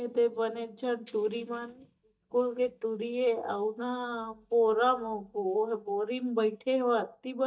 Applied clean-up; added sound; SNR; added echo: neural mask model DeepFilterNet 3.